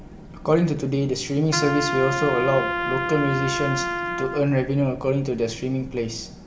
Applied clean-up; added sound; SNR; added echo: none; Trumpet; 3 dB; reverberation time 0.6 s.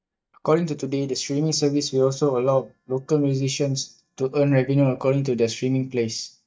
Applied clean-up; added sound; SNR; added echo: neural mask model DeepFilterNet 3.